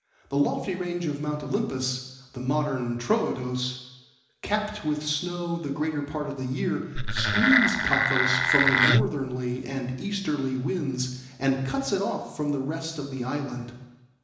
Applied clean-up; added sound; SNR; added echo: none; Wood; -5 dB; reverberation time 1.0 s.